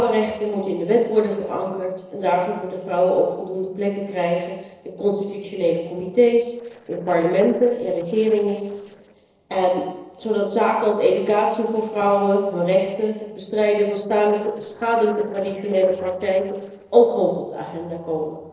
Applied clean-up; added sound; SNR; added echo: neural separator model SepFormer DNS4.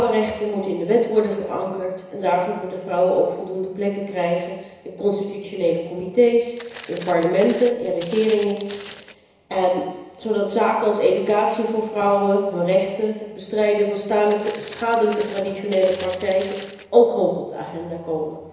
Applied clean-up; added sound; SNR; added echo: none; Walk, footsteps; 11 dB; reverberation time 1.0 s.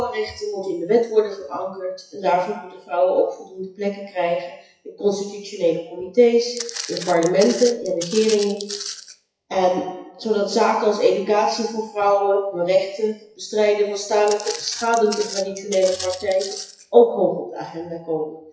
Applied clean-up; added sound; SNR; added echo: classical method WPE with log-MMSE.